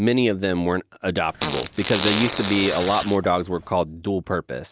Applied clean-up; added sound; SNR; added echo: none; Fart; 7 dB; none.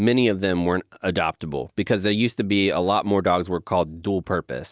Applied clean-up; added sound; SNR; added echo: none; none; none; none.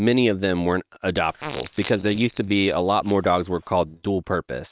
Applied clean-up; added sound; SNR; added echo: neural separator model SepFormer WHAM!.